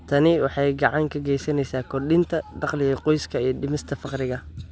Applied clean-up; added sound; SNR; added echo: none; none; none; none.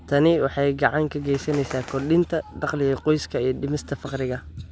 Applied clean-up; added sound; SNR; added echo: none; Bird; 20 dB; none.